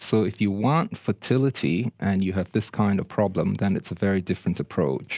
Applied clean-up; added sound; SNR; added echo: none; none; none; none.